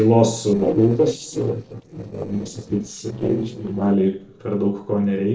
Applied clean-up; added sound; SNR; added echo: neural separator model SepFormer DNS4.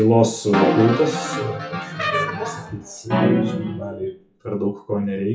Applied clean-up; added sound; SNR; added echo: classical method WPE with log-MMSE.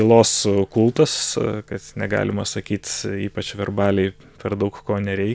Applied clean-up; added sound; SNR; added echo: none; none; none; none.